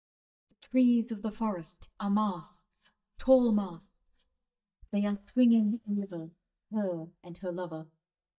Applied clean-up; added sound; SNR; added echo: neural mask model DeepFilterNet 3.